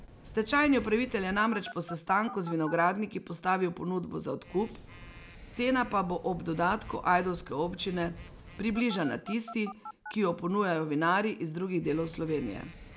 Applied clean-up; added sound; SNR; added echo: none; Telephone; 17 dB; none.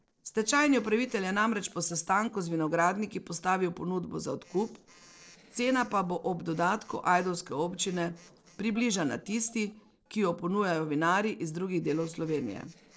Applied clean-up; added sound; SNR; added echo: neural separator model SepFormer DNS4.